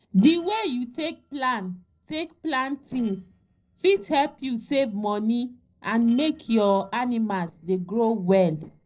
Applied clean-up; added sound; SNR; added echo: neural separator model SepFormer DNS4.